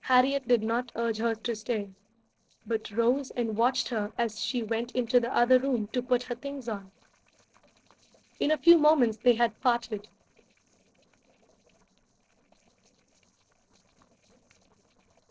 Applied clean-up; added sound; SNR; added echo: neural separator model SepFormer DNS4.